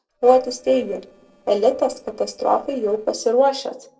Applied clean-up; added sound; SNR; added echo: neural separator model SepFormer DNS4.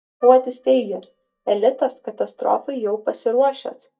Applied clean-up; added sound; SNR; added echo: neural mask model DeepFilterNet 3.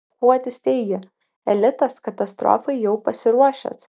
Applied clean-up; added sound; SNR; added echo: none; none; none; none.